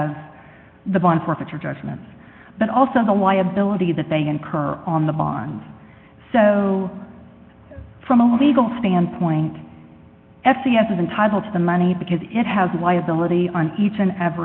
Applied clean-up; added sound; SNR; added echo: none; none; none; none.